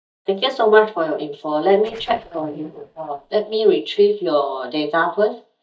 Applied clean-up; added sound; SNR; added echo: neural mask model DeepFilterNet 3.